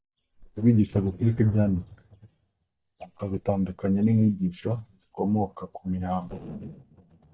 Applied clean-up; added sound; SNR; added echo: neural mask model DeepFilterNet 3.